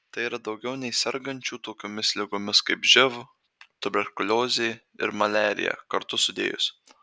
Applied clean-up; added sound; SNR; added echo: none; none; none; none.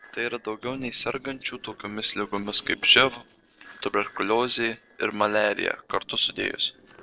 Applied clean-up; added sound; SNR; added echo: neural separator model SepFormer DNS4.